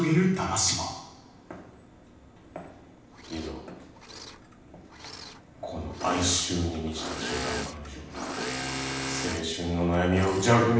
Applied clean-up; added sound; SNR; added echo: none; Engine / Mechanisms; 9 dB; reverberation time 0.9 s.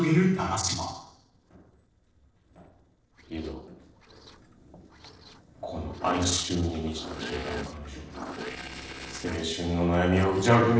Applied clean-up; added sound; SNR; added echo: neural separator model SepFormer DNS4.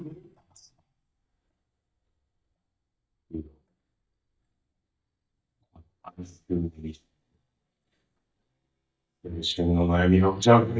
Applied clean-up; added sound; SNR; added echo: neural mask model DeepFilterNet 3.